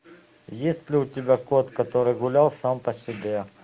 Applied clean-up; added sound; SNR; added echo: none; none; none; none.